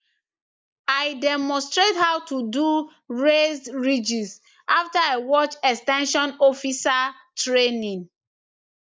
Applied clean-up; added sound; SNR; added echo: neural mask model Resemble Enhance denoiser.